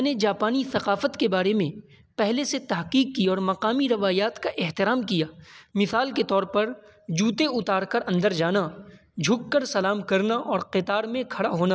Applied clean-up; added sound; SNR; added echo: none; none; none; none.